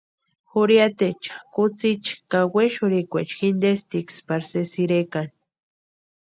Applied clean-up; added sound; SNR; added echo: none; none; none; none.